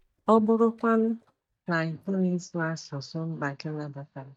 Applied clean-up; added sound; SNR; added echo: neural mask model DeepFilterNet 3.